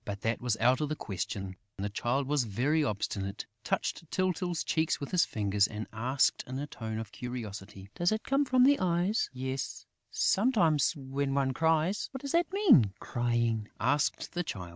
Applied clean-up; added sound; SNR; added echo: none; none; none; none.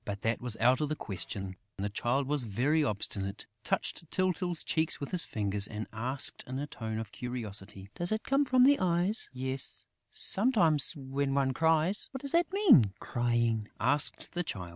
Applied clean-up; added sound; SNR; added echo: none; Tambourine; 19 dB; none.